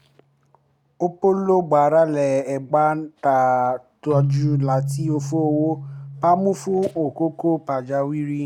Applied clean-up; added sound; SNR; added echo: none; Keyboard (musical); 9 dB; none.